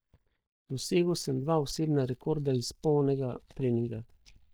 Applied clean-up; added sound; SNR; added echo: neural mask model DeepFilterNet 3.